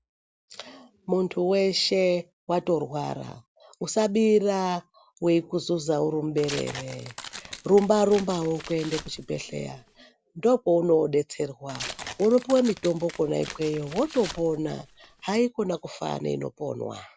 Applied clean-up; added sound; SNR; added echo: none; Tearing; 15 dB; none.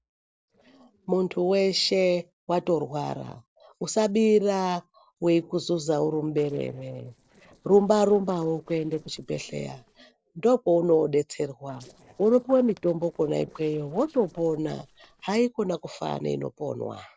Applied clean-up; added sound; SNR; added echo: neural separator model SepFormer DNS4.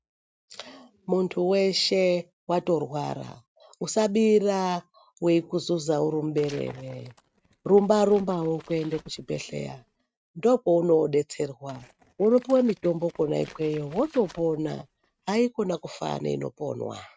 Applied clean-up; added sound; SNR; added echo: neural mask model RNNoise.